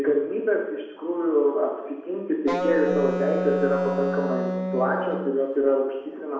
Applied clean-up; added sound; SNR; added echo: none; Wind instrument, woodwind instrument; 3 dB; reverberation time 1.0 s.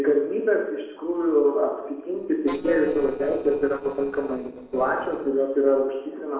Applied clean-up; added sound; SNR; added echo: neural separator model SepFormer DNS4.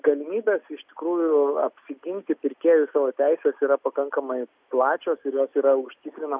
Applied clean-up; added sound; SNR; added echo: none; none; none; none.